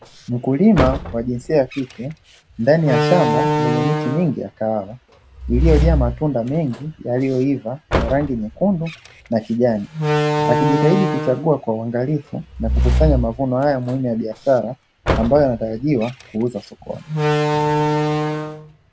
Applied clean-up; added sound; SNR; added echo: none; Slam; 2 dB; none.